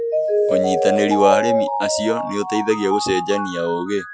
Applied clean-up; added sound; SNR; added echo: classical method Wiener filter.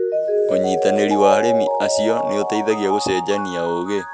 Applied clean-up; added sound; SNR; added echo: none; Mallet percussion; -1 dB; none.